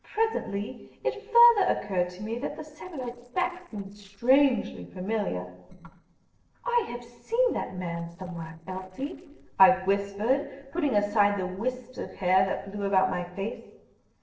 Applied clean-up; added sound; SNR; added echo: neural separator model SepFormer DNS4.